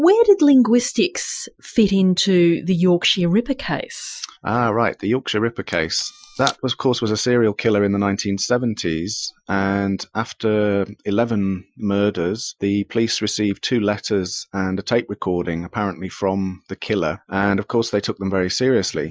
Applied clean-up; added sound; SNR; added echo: classical method Wiener filter.